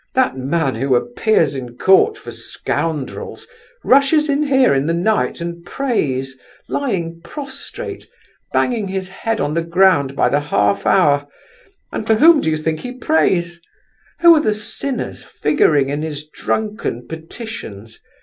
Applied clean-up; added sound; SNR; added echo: neural separator model SepFormer DNS4.